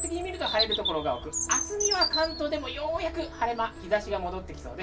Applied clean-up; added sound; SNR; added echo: none; Bird vocalization, bird call, bird song; 3 dB; reverberation time 0.2 s.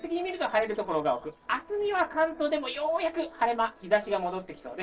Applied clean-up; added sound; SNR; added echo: neural separator model SepFormer DNS4.